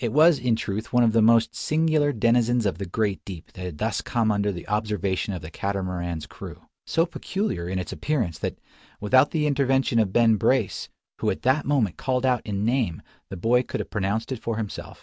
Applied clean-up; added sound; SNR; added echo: none; none; none; none.